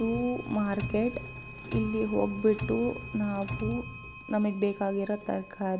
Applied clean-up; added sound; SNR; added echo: none; Clock; 5 dB; none.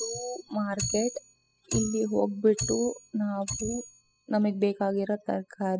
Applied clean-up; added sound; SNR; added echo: classical method spectral subtraction.